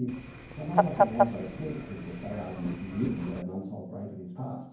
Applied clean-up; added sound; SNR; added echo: none; Fowl; -4 dB; reverberation time 0.9 s.